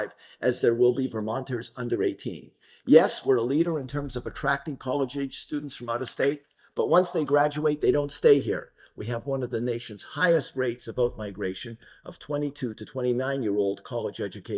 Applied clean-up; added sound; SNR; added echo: neural mask model DeepFilterNet 3.